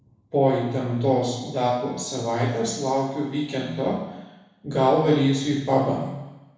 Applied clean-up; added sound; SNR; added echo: none; none; none; reverberation time 1.0 s.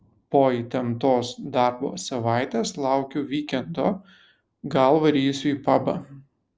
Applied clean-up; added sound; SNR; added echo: none; none; none; none.